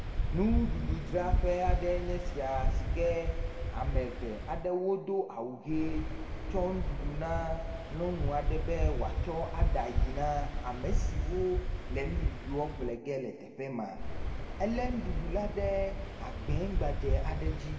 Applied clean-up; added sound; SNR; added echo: none; Waves, surf; -2 dB; reverberation time 1.9 s.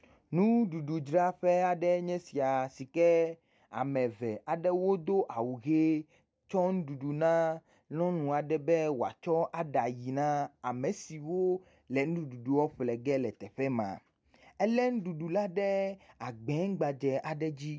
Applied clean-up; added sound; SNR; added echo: none; none; none; none.